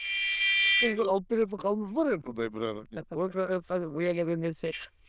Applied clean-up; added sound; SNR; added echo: neural diffusion model UNIVERSE++.